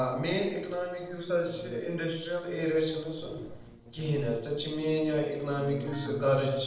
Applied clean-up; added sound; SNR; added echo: neural separator model SepFormer DNS4.